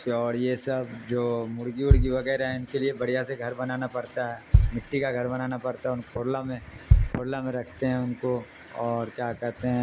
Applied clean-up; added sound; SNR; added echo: none; Bass drum; -2 dB; none.